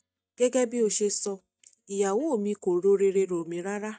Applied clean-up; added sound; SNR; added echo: neural mask model DeepFilterNet 3.